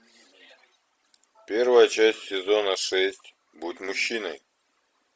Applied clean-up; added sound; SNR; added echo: none; none; none; none.